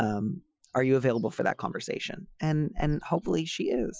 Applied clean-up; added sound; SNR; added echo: classical method Wiener filter.